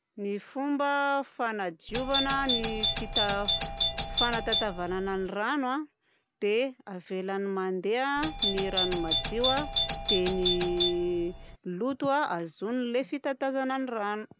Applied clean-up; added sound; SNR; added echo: none; Doorbell; 0 dB; none.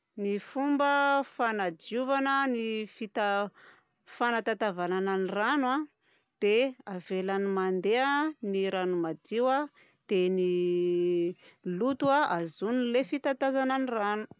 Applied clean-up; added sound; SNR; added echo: none; none; none; none.